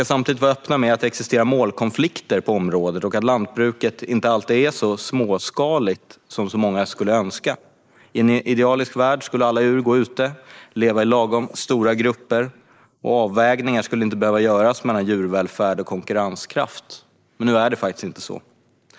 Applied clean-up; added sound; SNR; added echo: neural mask model Resemble Enhance denoiser.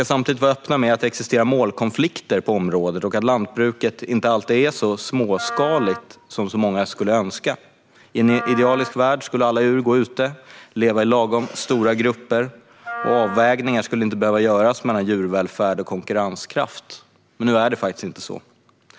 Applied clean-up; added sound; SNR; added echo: none; Wind instrument, woodwind instrument; 12 dB; none.